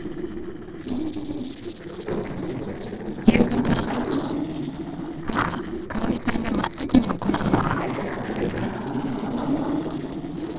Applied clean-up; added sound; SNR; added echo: neural separator model SepFormer DNS4.